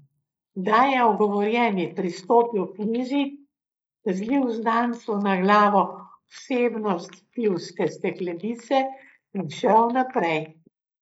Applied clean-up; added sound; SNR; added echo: neural mask model Resemble Enhance denoiser.